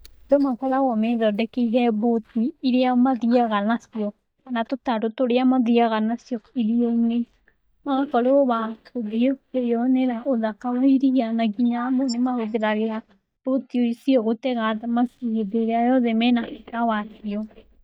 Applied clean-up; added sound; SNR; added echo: neural mask model DeepFilterNet 3.